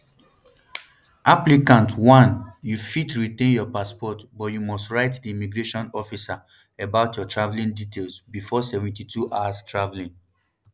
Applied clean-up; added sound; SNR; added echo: none; none; none; none.